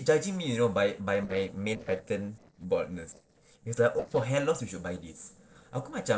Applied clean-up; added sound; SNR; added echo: neural separator model SepFormer DNS4.